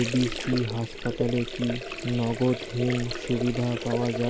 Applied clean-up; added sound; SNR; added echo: none; Sink (filling or washing) / Water; 6 dB; none.